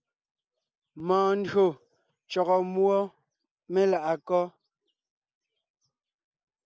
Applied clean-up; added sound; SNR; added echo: none; none; none; none.